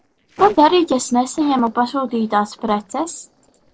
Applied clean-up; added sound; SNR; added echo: neural separator model SepFormer DNS4.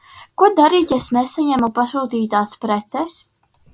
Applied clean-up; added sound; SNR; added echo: none; none; none; none.